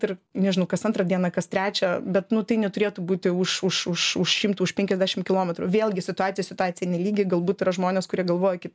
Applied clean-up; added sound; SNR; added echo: none; none; none; none.